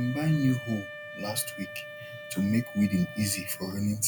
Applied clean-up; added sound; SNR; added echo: none; Wind instrument, woodwind instrument; 13 dB; none.